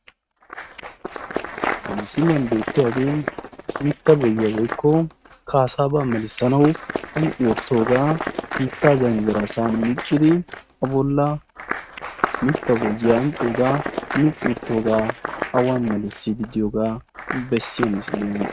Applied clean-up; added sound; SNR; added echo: neural mask model RNNoise.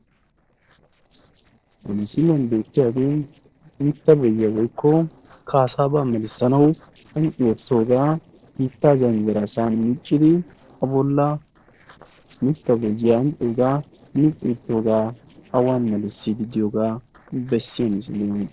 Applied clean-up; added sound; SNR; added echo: neural separator model SepFormer DNS4.